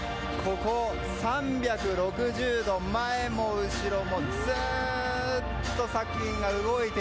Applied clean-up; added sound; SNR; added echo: none; none; none; none.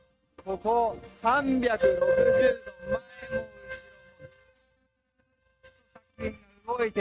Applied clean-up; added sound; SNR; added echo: neural mask model RNNoise.